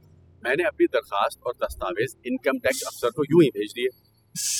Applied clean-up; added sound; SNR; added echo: classical method spectral subtraction.